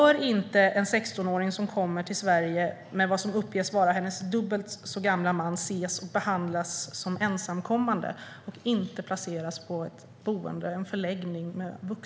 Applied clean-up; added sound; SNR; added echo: none; none; none; none.